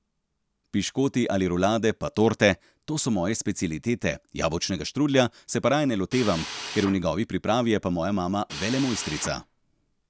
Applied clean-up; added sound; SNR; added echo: none; Drill; 12 dB; none.